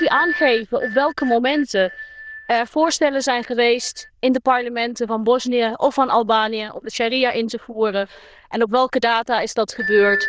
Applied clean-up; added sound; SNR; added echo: neural diffusion model UNIVERSE++.